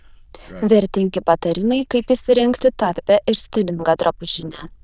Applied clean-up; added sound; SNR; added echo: neural diffusion model UNIVERSE++.